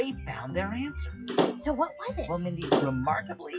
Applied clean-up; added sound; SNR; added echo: classical method WPE with log-MMSE.